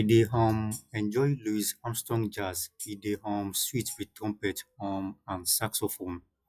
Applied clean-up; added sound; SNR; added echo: classical method log-MMSE.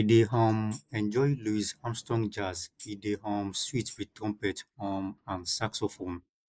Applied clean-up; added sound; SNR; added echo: neural mask model Resemble Enhance denoiser.